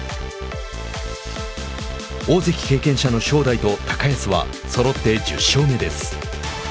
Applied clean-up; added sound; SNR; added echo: none; none; none; none.